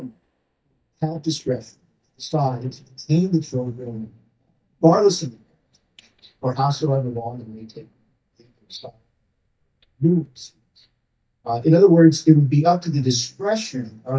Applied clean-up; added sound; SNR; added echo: neural mask model DeepFilterNet 3.